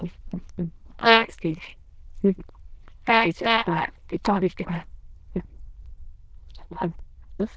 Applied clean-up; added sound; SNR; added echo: neural diffusion model UNIVERSE++.